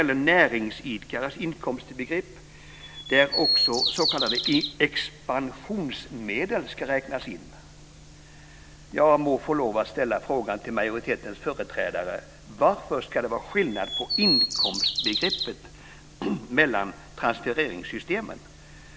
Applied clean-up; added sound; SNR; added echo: none; Bird vocalization, bird call, bird song; 0 dB; none.